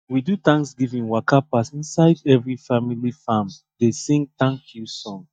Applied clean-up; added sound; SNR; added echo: neural mask model DeepFilterNet 3.